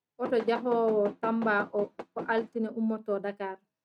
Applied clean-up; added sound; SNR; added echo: neural mask model RNNoise.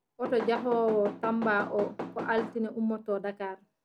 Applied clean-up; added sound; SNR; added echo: none; Knock / Wood; 8 dB; none.